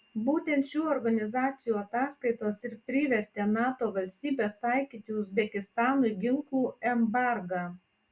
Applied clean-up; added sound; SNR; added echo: none; none; none; none.